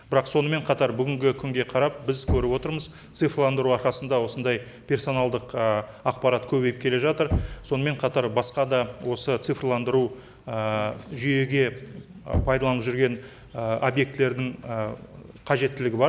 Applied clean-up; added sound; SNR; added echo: none; Knock; 13 dB; none.